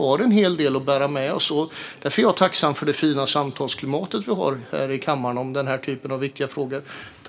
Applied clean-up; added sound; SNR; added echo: none; none; none; reverberation time 2.1 s.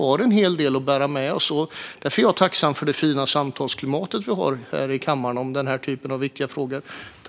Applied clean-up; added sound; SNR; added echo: none; none; none; none.